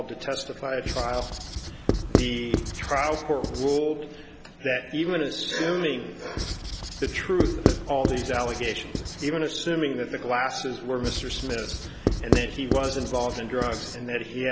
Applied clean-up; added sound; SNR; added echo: none; Writing; 0 dB; none.